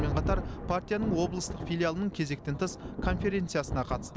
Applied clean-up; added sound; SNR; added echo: none; Thunder; 4 dB; none.